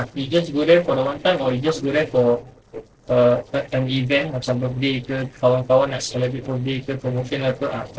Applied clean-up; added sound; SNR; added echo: neural separator model SepFormer DNS4.